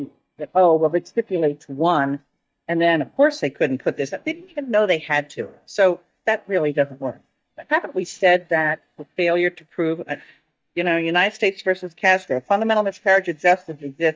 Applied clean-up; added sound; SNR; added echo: neural mask model DeepFilterNet 3.